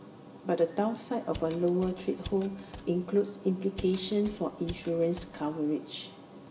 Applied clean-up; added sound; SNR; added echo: none; Mechanisms; 16 dB; reverberation time 0.7 s.